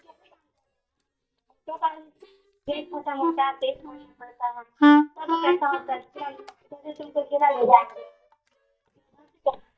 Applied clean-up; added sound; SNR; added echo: neural mask model DeepFilterNet 3.